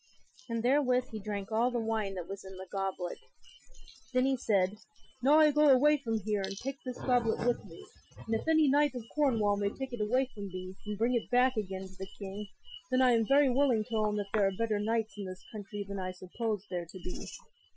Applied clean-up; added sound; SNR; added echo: classical method Wiener filter.